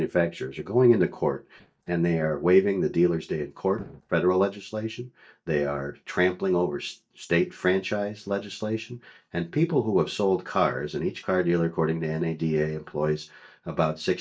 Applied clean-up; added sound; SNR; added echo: neural mask model DeepFilterNet 3.